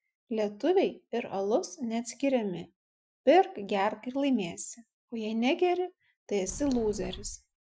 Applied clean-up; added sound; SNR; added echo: classical method Wiener filter.